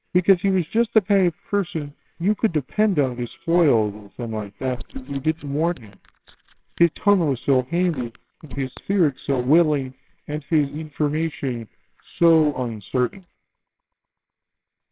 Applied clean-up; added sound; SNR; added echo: neural separator model SepFormer WHAMR!.